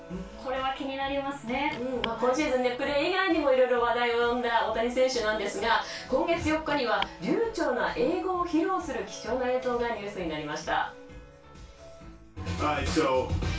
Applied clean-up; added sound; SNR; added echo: none; Car; 17 dB; reverberation time 0.2 s.